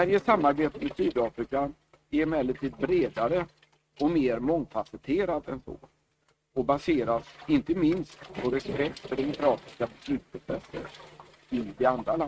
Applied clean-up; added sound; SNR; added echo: neural mask model RNNoise.